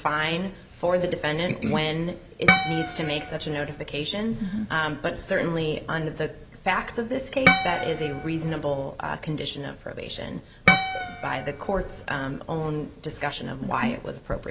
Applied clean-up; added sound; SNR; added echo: none; Harp; -3 dB; none.